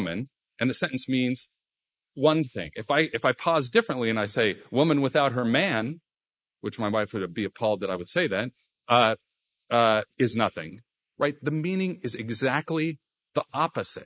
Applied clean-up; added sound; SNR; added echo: neural mask model Resemble Enhance denoiser.